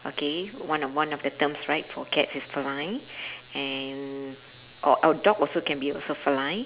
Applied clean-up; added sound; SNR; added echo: none; none; none; none.